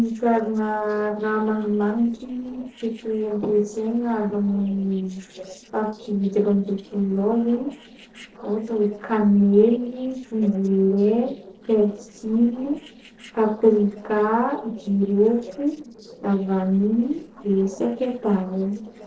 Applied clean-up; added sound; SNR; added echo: neural separator model SepFormer DNS4.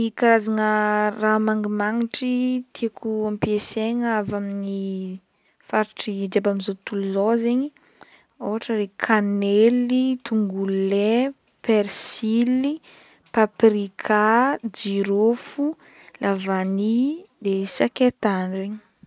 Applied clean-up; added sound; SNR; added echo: none; none; none; none.